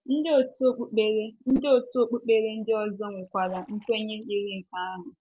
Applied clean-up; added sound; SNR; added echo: neural separator model SepFormer DNS4.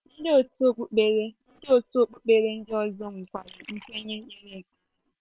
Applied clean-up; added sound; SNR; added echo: neural separator model SepFormer WHAM!.